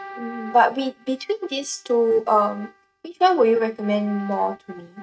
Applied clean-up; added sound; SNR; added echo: neural mask model RNNoise.